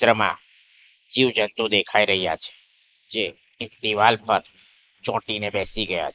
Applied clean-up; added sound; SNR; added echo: neural mask model Resemble Enhance denoiser.